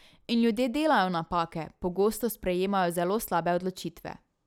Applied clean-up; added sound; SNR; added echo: none; none; none; none.